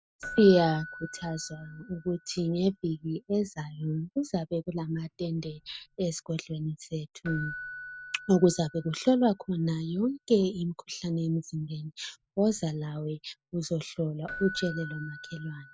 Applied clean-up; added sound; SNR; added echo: none; Keyboard (musical); 17 dB; none.